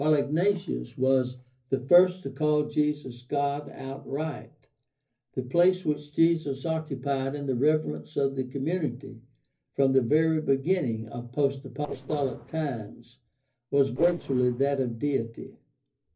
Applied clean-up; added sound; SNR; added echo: neural separator model SepFormer DNS4.